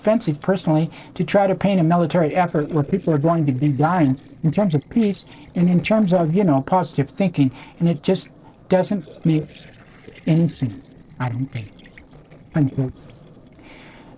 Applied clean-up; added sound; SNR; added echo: neural separator model SepFormer DNS4.